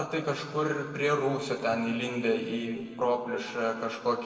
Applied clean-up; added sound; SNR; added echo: neural separator model SepFormer DNS4.